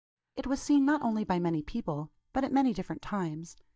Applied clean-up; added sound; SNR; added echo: neural mask model DeepFilterNet 3.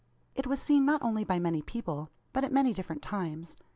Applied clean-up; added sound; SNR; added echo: none; none; none; none.